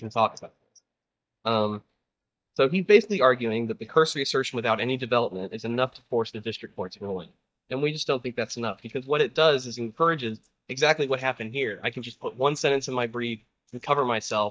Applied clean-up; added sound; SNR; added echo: neural mask model DeepFilterNet 3.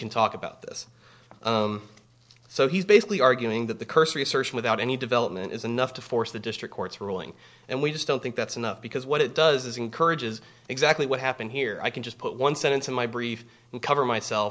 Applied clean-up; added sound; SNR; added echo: none; none; none; none.